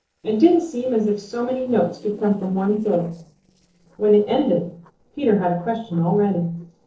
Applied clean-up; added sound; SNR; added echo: neural separator model SepFormer DNS4.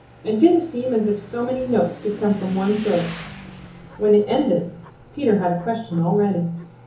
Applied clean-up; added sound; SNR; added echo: none; Motorcycle / Engine; 20 dB; reverberation time 0.8 s.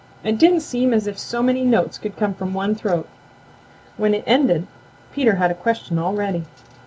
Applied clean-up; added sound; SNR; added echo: none; none; none; none.